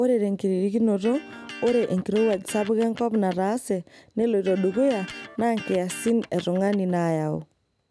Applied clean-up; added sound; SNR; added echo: none; Electric guitar; 17 dB; none.